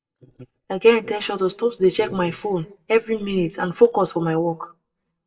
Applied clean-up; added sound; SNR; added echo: neural mask model DeepFilterNet 3.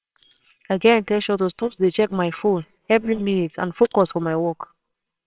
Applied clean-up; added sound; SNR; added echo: neural separator model SepFormer WHAMR!.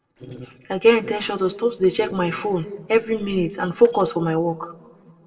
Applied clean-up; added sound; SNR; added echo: neural separator model SepFormer DNS4.